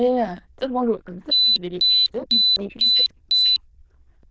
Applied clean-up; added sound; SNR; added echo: neural diffusion model UNIVERSE++.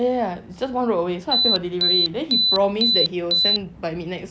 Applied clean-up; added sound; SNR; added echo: none; Alarm; -3 dB; none.